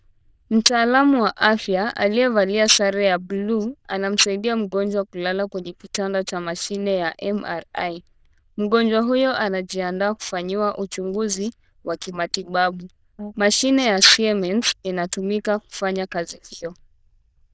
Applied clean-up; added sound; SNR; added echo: neural diffusion model UNIVERSE++.